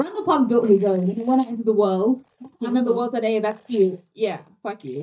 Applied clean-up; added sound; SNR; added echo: neural mask model DeepFilterNet 3.